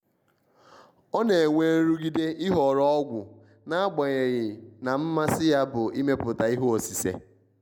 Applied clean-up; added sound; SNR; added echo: none; none; none; none.